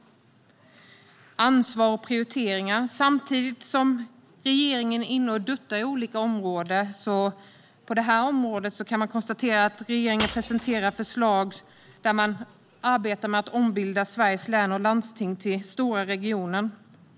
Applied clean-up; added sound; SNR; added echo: none; Shatter / Crushing; 13 dB; none.